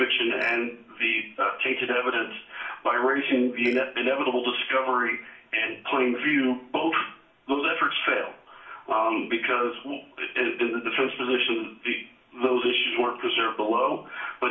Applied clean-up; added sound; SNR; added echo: none; Burping, eructation; 19 dB; reverberation time 0.4 s.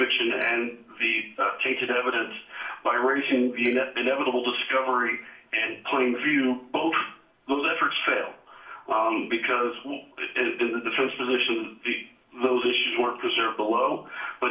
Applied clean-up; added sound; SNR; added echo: neural separator model SepFormer DNS4.